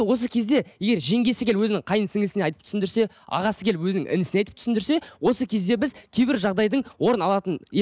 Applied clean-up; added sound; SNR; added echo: none; none; none; none.